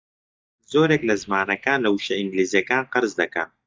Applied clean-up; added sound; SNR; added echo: neural mask model DeepFilterNet 3.